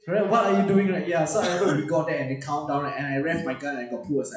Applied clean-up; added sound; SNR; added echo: classical method WPE with log-MMSE.